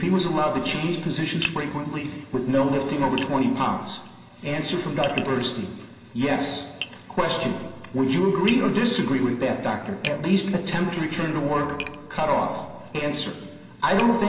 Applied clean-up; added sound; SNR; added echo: none; Tap; 16 dB; reverberation time 1.7 s.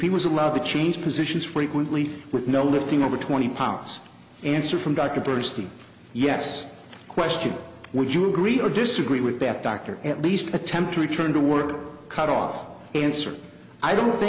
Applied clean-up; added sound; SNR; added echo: none; none; none; none.